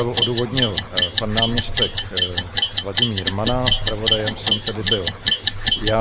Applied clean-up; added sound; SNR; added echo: none; Clock; -3 dB; none.